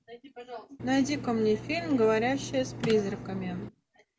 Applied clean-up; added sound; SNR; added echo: none; Engine; 10 dB; none.